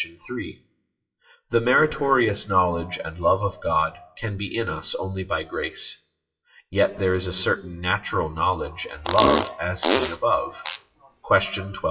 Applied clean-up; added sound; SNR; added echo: classical method WPE with log-MMSE.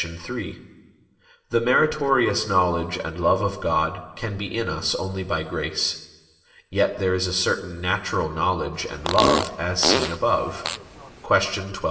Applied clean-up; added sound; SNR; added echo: none; Fart; 2 dB; reverberation time 1.0 s.